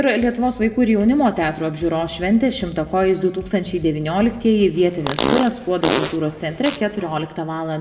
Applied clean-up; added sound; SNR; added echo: none; Fart; 5 dB; reverberation time 1.1 s.